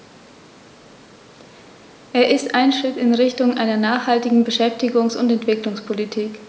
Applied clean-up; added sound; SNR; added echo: none; none; none; none.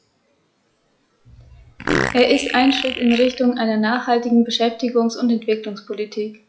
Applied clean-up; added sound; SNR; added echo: classical method log-MMSE.